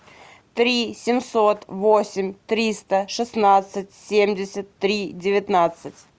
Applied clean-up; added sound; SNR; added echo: none; none; none; none.